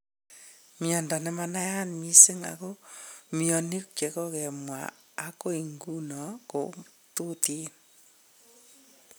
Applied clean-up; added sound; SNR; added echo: none; none; none; none.